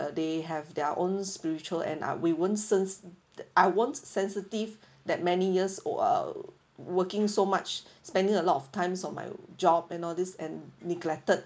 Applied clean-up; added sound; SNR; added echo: none; none; none; none.